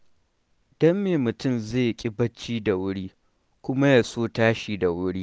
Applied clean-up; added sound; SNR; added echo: none; none; none; none.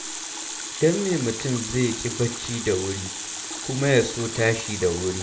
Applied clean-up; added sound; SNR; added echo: none; Water tap, faucet; 7 dB; reverberation time 0.3 s.